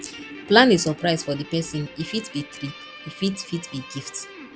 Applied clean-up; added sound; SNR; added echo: none; Guitar; 17 dB; none.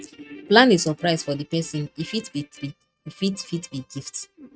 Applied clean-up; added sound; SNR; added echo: neural mask model RNNoise.